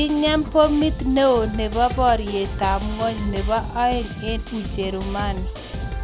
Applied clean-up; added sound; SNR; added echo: none; Drum kit; 6 dB; none.